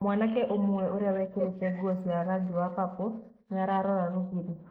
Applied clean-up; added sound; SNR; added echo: neural mask model Resemble Enhance denoiser.